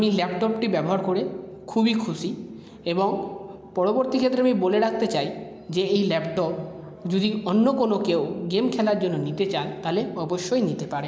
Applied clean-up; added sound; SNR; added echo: none; none; none; none.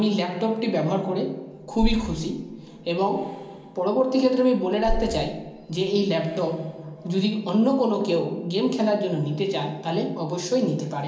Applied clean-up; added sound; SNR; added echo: none; Breathing; 8 dB; reverberation time 0.4 s.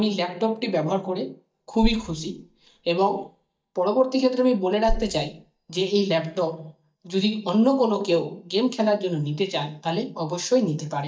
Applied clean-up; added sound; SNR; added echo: neural mask model DeepFilterNet 3.